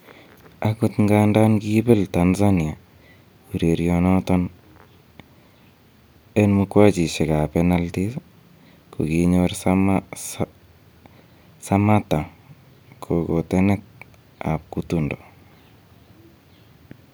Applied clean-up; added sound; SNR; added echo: none; none; none; none.